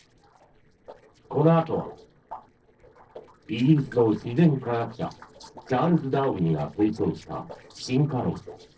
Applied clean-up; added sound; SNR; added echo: neural separator model SepFormer DNS4.